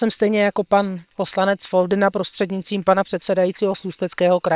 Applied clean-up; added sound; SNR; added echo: neural separator model SepFormer WHAM!.